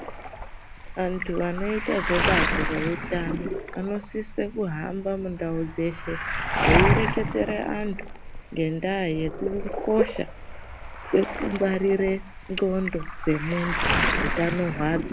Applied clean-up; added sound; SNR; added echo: none; Waves, surf; 1 dB; none.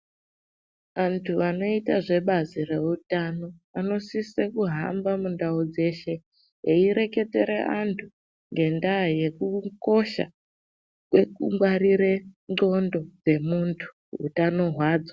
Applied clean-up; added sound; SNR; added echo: none; none; none; none.